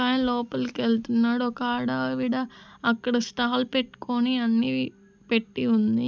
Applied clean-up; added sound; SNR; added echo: none; none; none; none.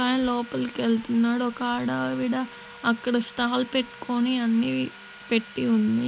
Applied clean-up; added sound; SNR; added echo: none; Sawing; 19 dB; none.